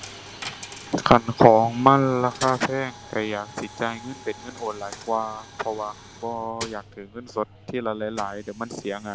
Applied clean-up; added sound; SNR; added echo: none; Coin (dropping); 17 dB; none.